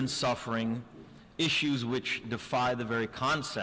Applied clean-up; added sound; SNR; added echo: none; none; none; none.